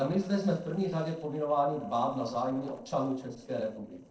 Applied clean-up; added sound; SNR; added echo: neural separator model SepFormer DNS4.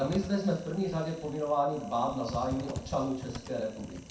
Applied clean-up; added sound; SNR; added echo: none; Typing; 12 dB; reverberation time 0.6 s.